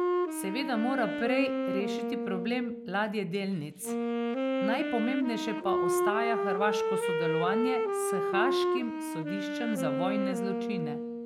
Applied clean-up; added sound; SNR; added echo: none; Wind instrument, woodwind instrument; -2 dB; none.